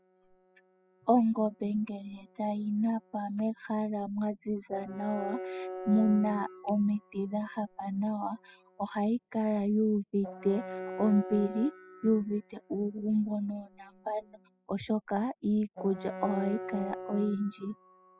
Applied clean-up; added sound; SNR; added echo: classical method spectral subtraction.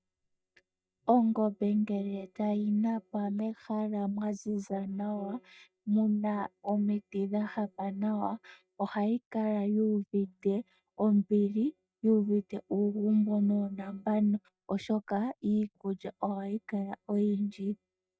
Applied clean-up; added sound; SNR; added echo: neural mask model DeepFilterNet 3.